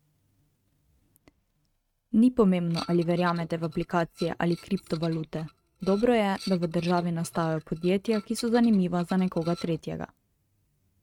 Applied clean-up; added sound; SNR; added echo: neural mask model RNNoise.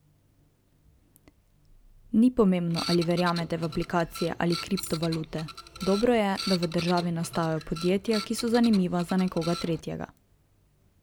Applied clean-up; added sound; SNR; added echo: none; Tambourine + Printer; 12 dB; none.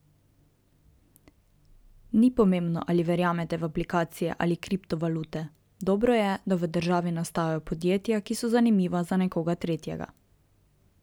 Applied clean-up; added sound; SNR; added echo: none; none; none; none.